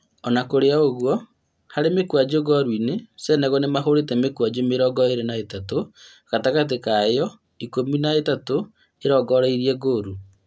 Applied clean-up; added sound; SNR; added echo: none; none; none; none.